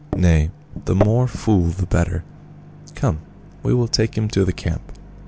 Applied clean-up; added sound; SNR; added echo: none; Microwave oven; 12 dB; none.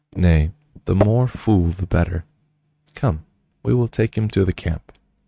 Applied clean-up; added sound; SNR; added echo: neural mask model RNNoise.